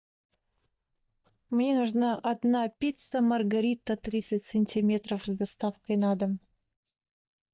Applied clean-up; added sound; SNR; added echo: neural mask model DeepFilterNet 3.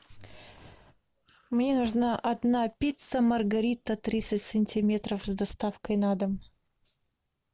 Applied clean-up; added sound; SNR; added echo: none; none; none; none.